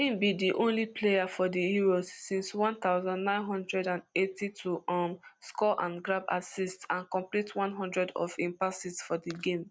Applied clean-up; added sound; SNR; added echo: none; none; none; none.